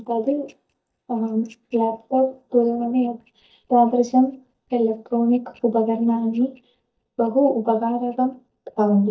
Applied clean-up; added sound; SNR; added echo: neural mask model DeepFilterNet 3.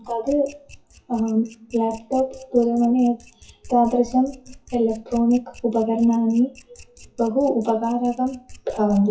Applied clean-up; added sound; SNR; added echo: classical method WPE with log-MMSE.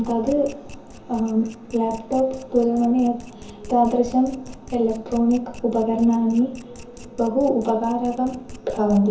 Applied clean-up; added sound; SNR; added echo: none; Domestic sounds, home sounds; 20 dB; reverberation time 0.7 s.